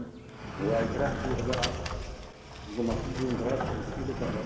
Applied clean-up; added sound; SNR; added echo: none; Sliding door; 1 dB; reverberation time 2.5 s.